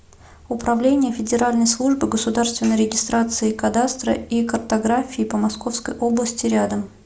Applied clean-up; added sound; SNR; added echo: none; none; none; none.